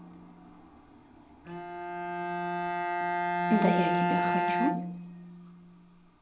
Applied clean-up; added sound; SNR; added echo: none; Bowed string instrument; -3 dB; reverberation time 0.8 s.